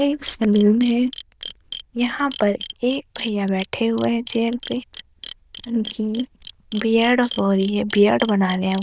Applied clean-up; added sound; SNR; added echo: neural diffusion model UNIVERSE++.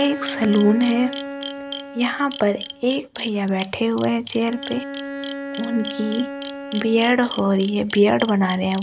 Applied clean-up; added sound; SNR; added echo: none; Camera + Bowed string instrument; 11 dB; none.